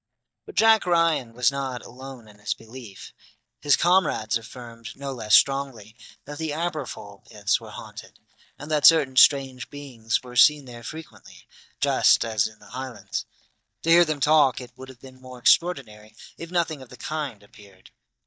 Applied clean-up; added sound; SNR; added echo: neural mask model DeepFilterNet 3.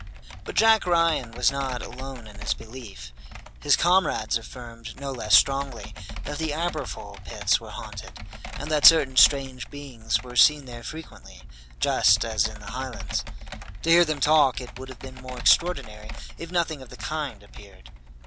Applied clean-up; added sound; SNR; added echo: none; Computer keyboard; 10 dB; none.